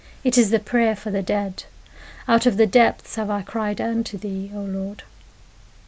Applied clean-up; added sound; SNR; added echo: none; none; none; none.